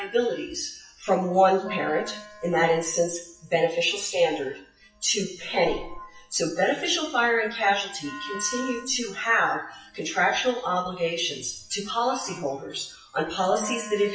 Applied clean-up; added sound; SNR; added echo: classical method WPE with log-MMSE.